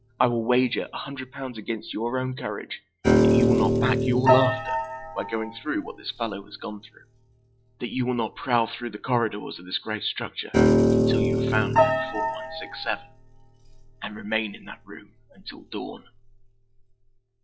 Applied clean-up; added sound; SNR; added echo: classical method log-MMSE.